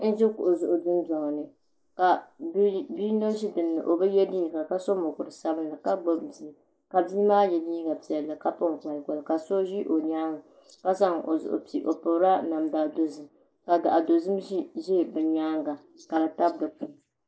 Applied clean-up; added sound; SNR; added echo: neural mask model Resemble Enhance denoiser.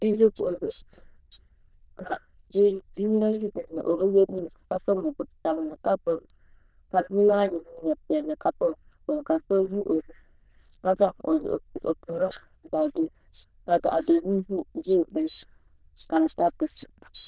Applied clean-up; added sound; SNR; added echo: neural diffusion model UNIVERSE++.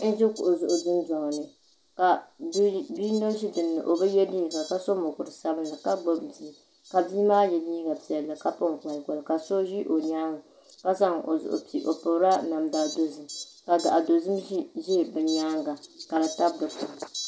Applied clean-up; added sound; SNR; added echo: none; Fowl; 19 dB; none.